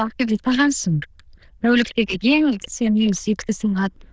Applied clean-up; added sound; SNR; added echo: neural diffusion model UNIVERSE++.